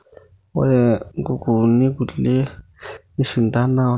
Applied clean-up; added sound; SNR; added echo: none; none; none; none.